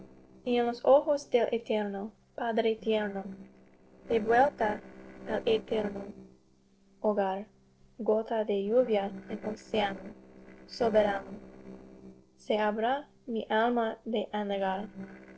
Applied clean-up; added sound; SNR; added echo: neural separator model SepFormer DNS4.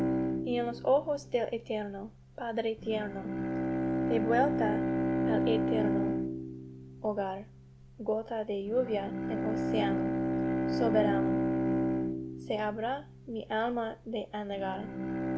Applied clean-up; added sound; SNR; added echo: none; Bowed string instrument; -1 dB; none.